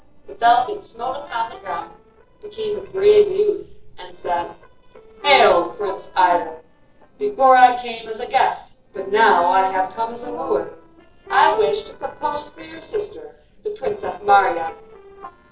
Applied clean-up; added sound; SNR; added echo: neural separator model SepFormer DNS4.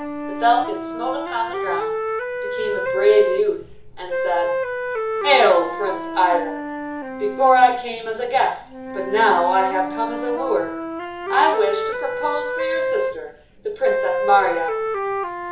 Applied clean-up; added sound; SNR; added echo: none; Wind instrument, woodwind instrument; 5 dB; reverberation time 0.8 s.